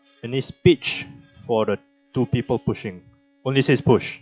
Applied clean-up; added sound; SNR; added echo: classical method log-MMSE.